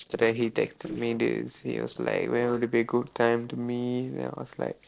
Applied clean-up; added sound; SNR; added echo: neural separator model SepFormer DNS4.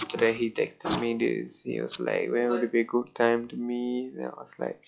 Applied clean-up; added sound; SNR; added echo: classical method log-MMSE.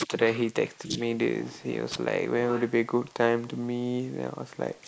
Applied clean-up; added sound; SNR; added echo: neural mask model Resemble Enhance denoiser.